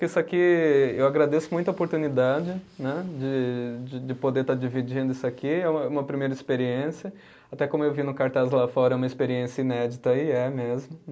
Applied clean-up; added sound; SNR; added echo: none; none; none; none.